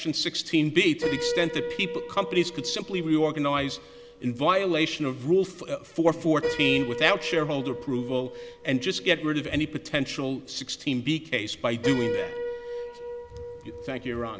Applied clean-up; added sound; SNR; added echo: none; Piano; 9 dB; none.